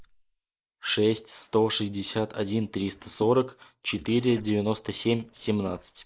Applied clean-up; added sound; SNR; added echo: neural mask model Resemble Enhance denoiser.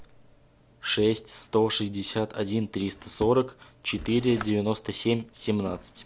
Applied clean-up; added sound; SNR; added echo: none; Drawer open or close; 19 dB; none.